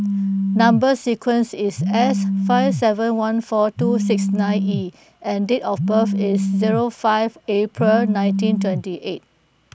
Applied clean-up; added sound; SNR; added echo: none; Telephone; 2 dB; none.